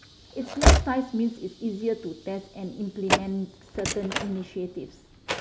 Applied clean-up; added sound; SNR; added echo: none; Slam / Train; -3 dB; none.